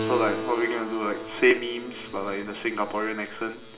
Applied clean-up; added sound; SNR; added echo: none; Keyboard (musical); 8 dB; reverberation time 1.2 s.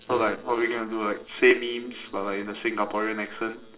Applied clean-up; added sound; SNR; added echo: neural separator model SepFormer DNS4.